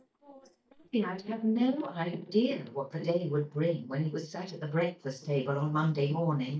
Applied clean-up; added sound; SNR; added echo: neural mask model DeepFilterNet 3.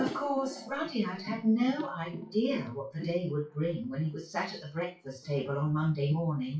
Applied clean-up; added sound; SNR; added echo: classical method WPE with log-MMSE.